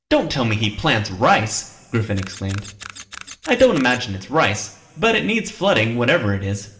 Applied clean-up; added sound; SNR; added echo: none; Camera; 19 dB; reverberation time 1.6 s.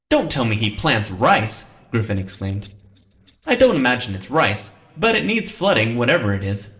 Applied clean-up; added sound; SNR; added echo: neural separator model SepFormer DNS4.